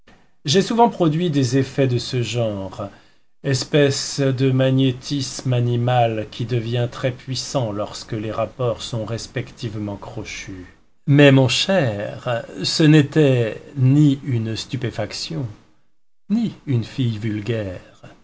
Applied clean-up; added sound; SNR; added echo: none; none; none; none.